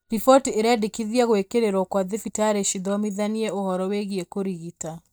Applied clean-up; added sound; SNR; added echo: neural mask model DeepFilterNet 3.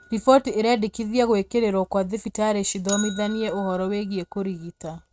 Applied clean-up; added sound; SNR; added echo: neural mask model RNNoise.